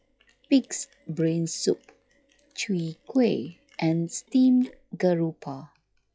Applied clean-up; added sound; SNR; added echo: classical method log-MMSE.